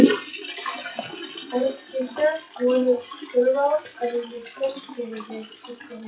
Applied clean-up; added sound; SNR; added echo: classical method WPE with log-MMSE.